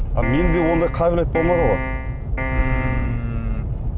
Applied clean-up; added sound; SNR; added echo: none; Piano; 9 dB; none.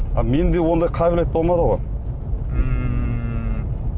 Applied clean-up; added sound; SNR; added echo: none; none; none; none.